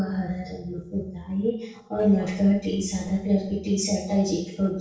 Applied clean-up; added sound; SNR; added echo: neural separator model SepFormer DNS4.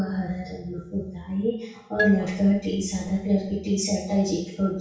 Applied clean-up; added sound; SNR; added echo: none; Marimba, xylophone; 9 dB; reverberation time 0.6 s.